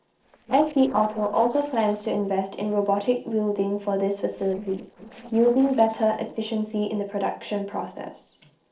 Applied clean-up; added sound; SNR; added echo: neural separator model SepFormer DNS4.